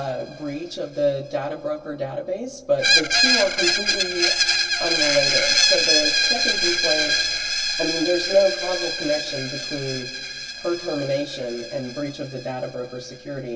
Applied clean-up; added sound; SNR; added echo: none; Screech; -2 dB; reverberation time 0.1 s.